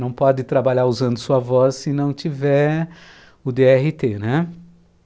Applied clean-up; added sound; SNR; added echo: none; none; none; none.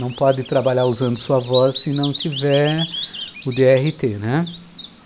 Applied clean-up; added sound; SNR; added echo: none; Bird vocalization, bird call, bird song; 11 dB; none.